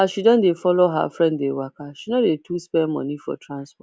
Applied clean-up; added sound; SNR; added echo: none; none; none; none.